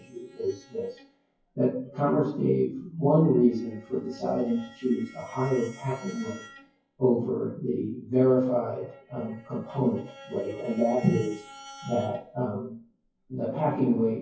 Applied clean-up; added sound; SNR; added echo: classical method WPE with log-MMSE.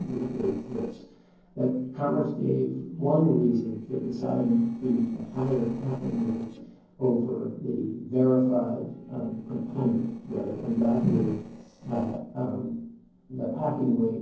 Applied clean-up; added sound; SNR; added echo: neural separator model SepFormer DNS4.